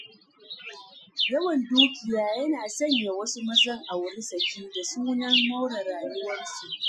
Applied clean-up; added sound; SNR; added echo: classical method Wiener filter.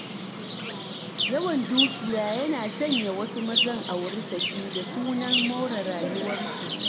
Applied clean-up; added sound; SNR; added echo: none; Chirp, tweet; 0 dB; none.